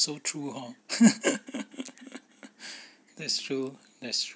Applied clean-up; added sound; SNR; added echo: none; none; none; none.